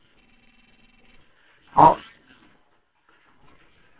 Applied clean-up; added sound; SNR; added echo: neural separator model SepFormer WHAMR!.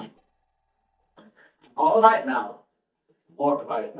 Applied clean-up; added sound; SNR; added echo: neural mask model DeepFilterNet 3.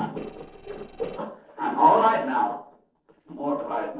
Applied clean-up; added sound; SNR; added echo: neural separator model SepFormer DNS4.